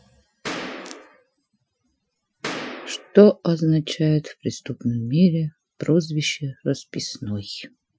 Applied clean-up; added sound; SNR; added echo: classical method Wiener filter.